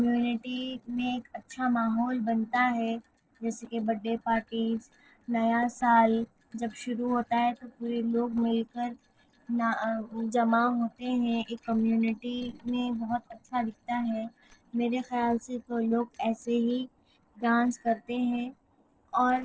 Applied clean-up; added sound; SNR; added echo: neural separator model SepFormer DNS4.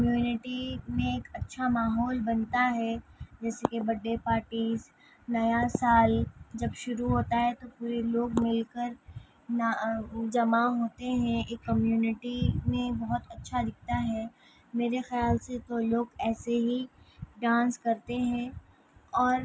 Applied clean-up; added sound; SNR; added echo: none; none; none; none.